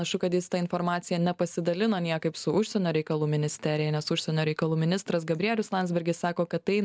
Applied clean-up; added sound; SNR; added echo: none; none; none; none.